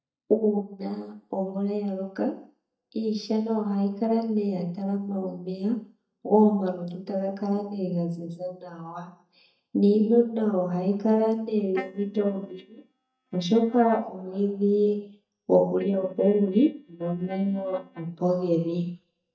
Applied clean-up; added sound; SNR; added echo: neural mask model DeepFilterNet 3.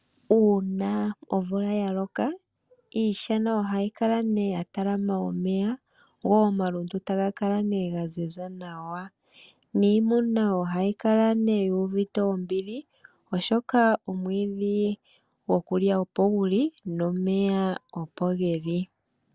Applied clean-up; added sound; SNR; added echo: none; none; none; none.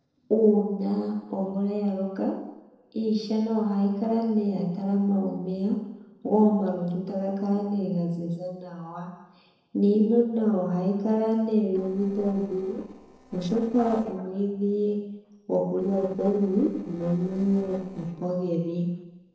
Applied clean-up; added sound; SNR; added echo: neural separator model SepFormer DNS4.